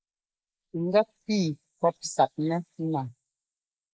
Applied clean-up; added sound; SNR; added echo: neural mask model Resemble Enhance denoiser.